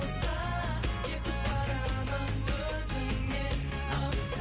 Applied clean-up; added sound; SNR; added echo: none; Writing; 19 dB; none.